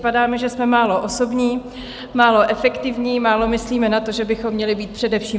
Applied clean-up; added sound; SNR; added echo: none; none; none; none.